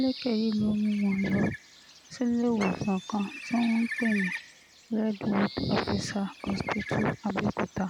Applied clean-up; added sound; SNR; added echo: none; Bird; 13 dB; none.